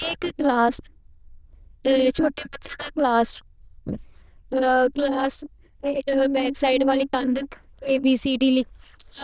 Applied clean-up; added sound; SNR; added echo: neural diffusion model UNIVERSE++.